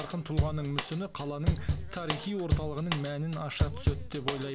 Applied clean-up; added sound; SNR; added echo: none; Drum / Drum kit; -2 dB; none.